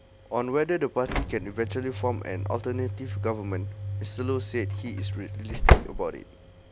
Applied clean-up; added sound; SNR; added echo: none; Slam / Engine; -2 dB; none.